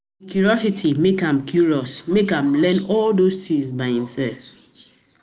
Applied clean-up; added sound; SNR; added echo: none; none; none; none.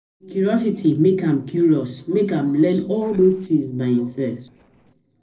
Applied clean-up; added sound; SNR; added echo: neural separator model SepFormer DNS4.